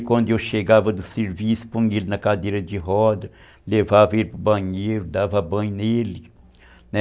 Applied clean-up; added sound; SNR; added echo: none; none; none; none.